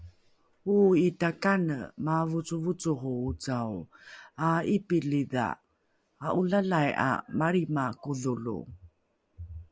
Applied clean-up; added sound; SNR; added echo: none; none; none; none.